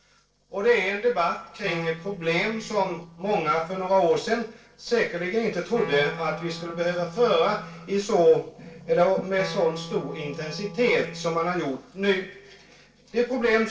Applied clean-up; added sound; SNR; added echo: neural separator model SepFormer DNS4.